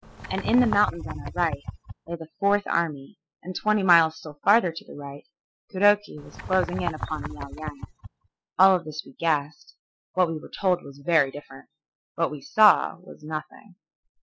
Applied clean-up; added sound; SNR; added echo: classical method spectral subtraction.